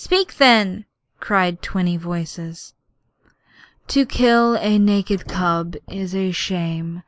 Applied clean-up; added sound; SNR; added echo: neural mask model Resemble Enhance denoiser.